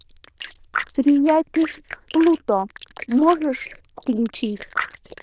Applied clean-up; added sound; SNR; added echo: neural diffusion model UNIVERSE++.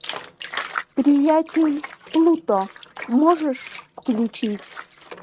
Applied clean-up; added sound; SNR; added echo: neural mask model RNNoise.